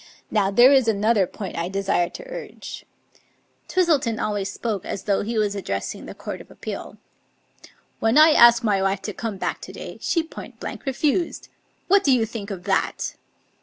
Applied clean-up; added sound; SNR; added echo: none; none; none; none.